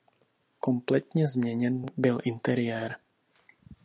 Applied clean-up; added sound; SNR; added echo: none; none; none; none.